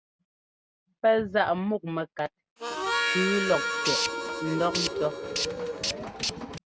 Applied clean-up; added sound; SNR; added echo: none; Harmonica + Tools; -1 dB; none.